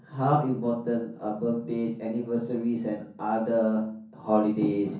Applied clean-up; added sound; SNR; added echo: none; none; none; reverberation time 0.6 s.